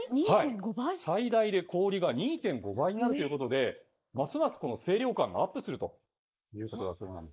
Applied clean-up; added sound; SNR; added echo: neural mask model Resemble Enhance denoiser.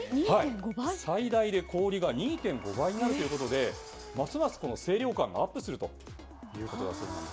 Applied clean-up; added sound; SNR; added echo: none; Sliding door; 19 dB; none.